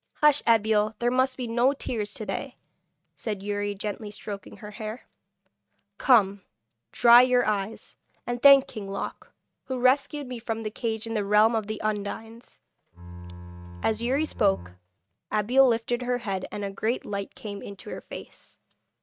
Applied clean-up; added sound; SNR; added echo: neural mask model RNNoise.